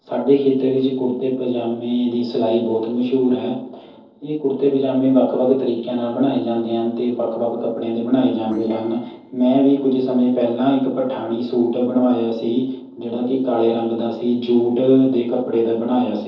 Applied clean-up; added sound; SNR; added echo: neural separator model SepFormer DNS4.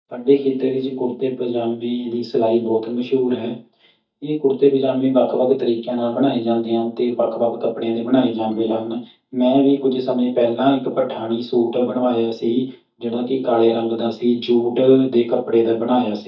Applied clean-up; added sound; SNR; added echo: neural mask model DeepFilterNet 3.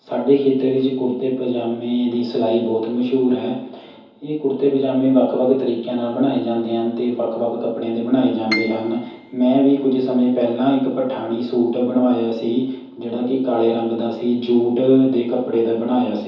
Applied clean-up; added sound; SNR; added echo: none; Piano; 12 dB; reverberation time 0.9 s.